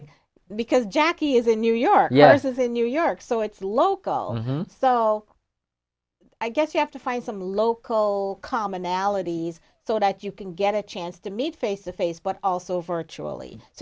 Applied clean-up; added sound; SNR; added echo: none; none; none; none.